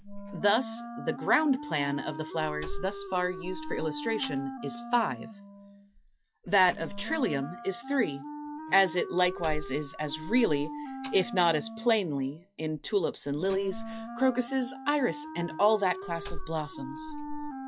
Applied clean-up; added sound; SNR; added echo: classical method log-MMSE.